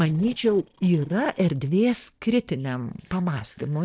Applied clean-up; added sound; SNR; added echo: neural separator model SepFormer DNS4.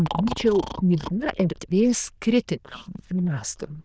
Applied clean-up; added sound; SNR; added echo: neural diffusion model UNIVERSE++.